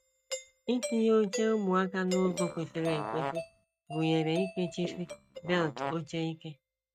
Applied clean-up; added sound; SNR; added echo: neural mask model RNNoise.